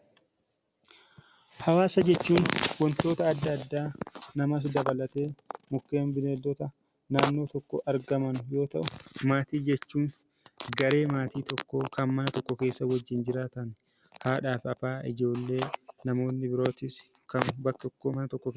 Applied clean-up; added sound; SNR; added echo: none; none; none; none.